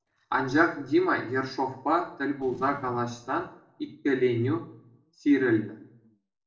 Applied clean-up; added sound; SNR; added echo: neural separator model SepFormer DNS4.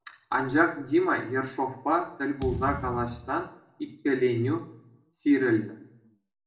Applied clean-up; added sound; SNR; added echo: none; Thump, thud; 10 dB; reverberation time 0.5 s.